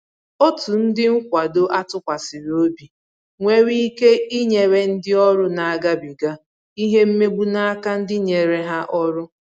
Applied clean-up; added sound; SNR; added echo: none; none; none; none.